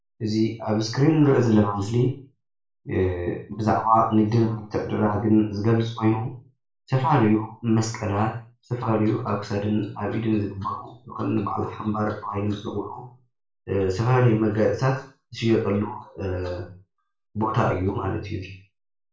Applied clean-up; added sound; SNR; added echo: none; none; none; reverberation time 0.4 s.